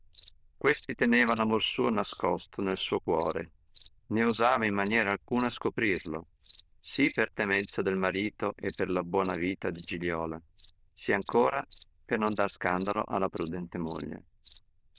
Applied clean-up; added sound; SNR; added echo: neural diffusion model UNIVERSE++.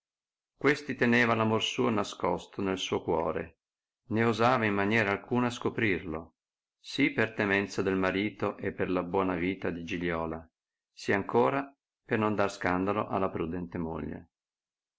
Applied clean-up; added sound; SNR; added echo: none; none; none; none.